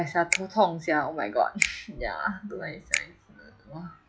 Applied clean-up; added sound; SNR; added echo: classical method log-MMSE.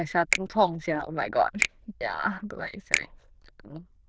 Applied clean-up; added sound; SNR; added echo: neural diffusion model UNIVERSE++.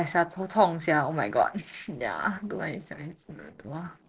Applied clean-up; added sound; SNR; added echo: neural separator model SepFormer DNS4.